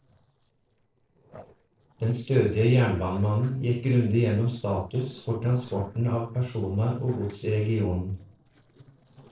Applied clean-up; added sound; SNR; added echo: neural separator model SepFormer DNS4.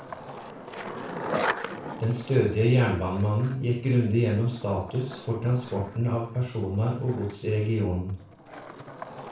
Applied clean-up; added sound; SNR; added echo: none; Skateboard; 11 dB; reverberation time 0.4 s.